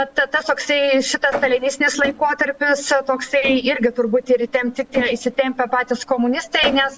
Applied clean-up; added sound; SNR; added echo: neural separator model SepFormer DNS4.